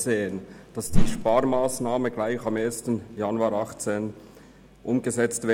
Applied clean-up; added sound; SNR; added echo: none; Whoosh, swoosh, swish; -3 dB; none.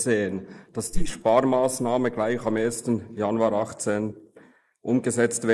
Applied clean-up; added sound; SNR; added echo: neural mask model Resemble Enhance denoiser.